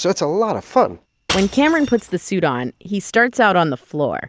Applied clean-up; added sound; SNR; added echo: none; Shatter / Crushing; 14 dB; none.